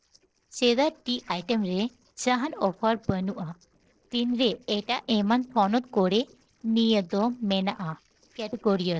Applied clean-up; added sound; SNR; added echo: neural separator model SepFormer DNS4.